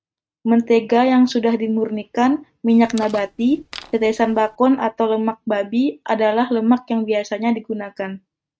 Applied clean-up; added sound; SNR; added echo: neural mask model RNNoise.